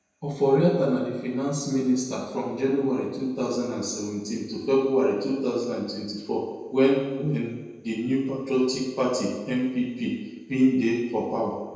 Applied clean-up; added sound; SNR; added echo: none; none; none; reverberation time 1.1 s.